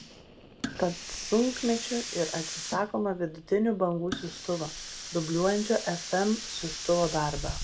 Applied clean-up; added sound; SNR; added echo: none; Hiss; 9 dB; reverberation time 0.2 s.